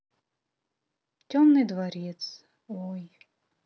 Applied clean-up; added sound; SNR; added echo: none; none; none; none.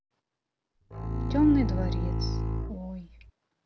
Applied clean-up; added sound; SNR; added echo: none; Bowed string instrument; -1 dB; none.